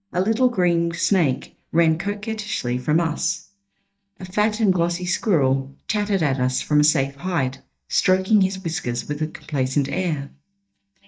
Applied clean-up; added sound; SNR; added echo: neural mask model DeepFilterNet 3.